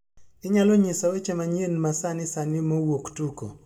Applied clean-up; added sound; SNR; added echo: none; none; none; reverberation time 0.9 s.